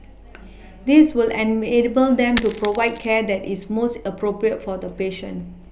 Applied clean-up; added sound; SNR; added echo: none; Coin (dropping); 13 dB; none.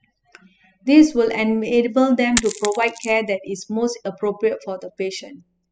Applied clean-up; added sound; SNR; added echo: classical method spectral subtraction.